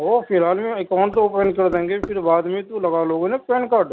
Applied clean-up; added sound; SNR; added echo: none; Knock; 16 dB; none.